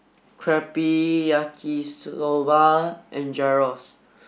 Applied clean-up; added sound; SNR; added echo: none; none; none; none.